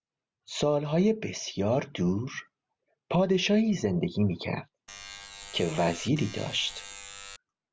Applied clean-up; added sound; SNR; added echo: none; Alarm; 15 dB; none.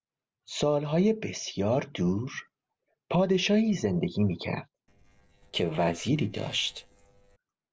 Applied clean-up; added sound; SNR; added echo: neural separator model SepFormer DNS4.